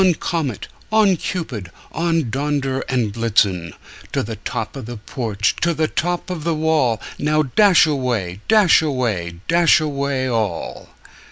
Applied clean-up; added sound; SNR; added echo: none; none; none; none.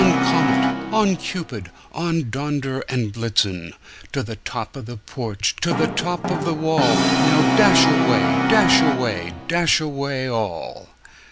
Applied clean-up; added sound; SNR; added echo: none; Brass instrument; 1 dB; none.